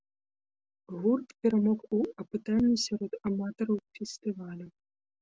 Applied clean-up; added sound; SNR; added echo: none; none; none; none.